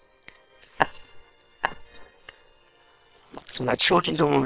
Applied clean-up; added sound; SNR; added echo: neural separator model SepFormer WHAM!.